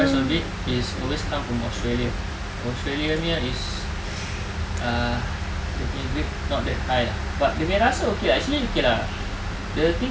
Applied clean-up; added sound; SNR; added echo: none; none; none; none.